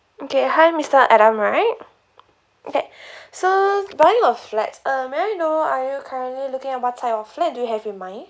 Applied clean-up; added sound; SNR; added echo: none; none; none; none.